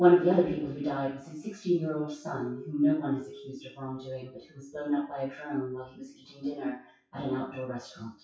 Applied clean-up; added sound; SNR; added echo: classical method WPE with log-MMSE.